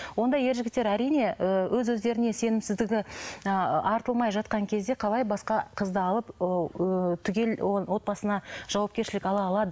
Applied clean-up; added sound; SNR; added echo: none; none; none; none.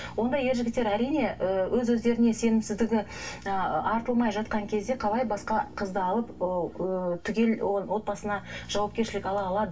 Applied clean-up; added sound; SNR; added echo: none; Drill; 19 dB; reverberation time 0.1 s.